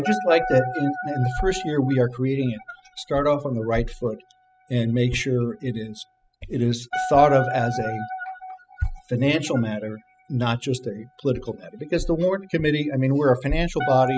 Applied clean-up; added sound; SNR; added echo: classical method spectral subtraction.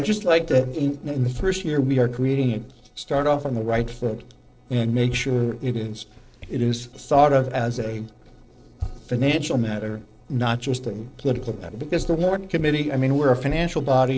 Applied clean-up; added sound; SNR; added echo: neural separator model SepFormer DNS4.